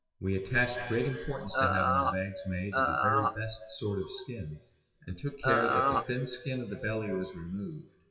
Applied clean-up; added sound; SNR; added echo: classical method WPE with log-MMSE.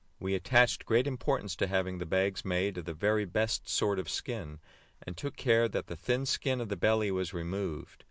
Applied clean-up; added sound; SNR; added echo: none; none; none; none.